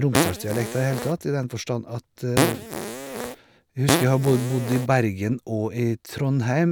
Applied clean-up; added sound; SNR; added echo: none; Fart; 2 dB; none.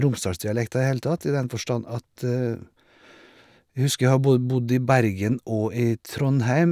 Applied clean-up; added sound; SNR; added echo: none; none; none; none.